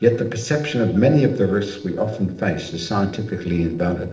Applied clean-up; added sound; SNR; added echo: neural separator model SepFormer DNS4.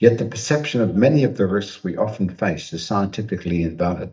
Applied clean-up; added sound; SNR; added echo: neural mask model DeepFilterNet 3.